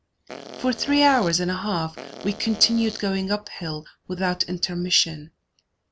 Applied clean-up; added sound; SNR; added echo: none; Fart; 14 dB; none.